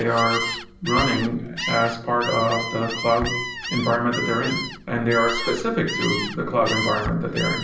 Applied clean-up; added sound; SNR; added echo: none; Gull, seagull; 6 dB; reverberation time 0.6 s.